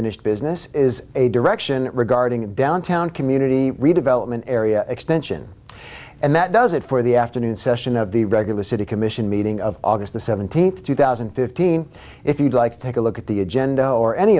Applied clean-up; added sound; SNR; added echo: none; none; none; none.